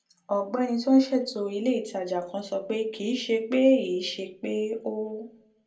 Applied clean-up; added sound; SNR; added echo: none; none; none; reverberation time 0.2 s.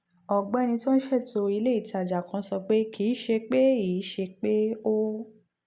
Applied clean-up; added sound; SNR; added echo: none; none; none; none.